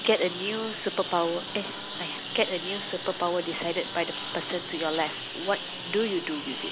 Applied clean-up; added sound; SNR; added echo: none; Engine; 7 dB; none.